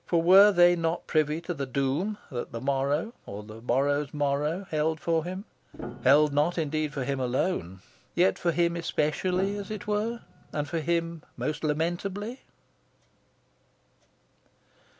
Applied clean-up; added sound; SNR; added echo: none; Piano; 17 dB; none.